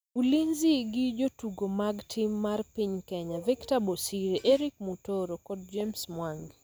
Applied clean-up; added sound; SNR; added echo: none; none; none; none.